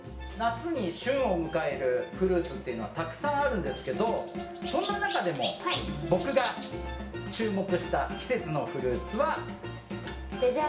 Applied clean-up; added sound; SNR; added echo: none; Chirp, tweet; 11 dB; reverberation time 0.4 s.